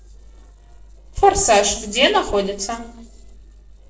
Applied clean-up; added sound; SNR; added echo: neural separator model SepFormer DNS4.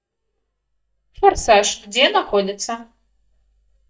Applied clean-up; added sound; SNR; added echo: neural mask model DeepFilterNet 3.